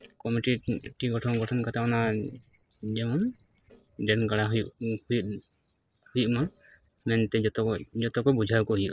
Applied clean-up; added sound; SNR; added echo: neural separator model SepFormer DNS4.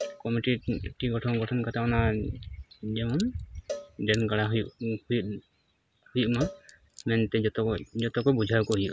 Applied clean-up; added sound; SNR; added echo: none; Cowbell; 16 dB; none.